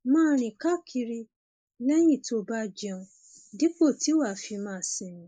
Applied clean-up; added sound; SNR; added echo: neural mask model Resemble Enhance denoiser.